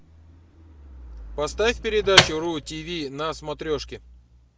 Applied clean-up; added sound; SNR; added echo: none; Microwave oven; -5 dB; none.